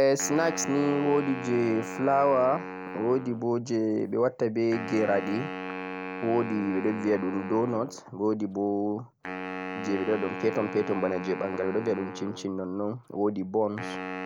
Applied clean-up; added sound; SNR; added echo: none; Wind instrument, woodwind instrument; 10 dB; none.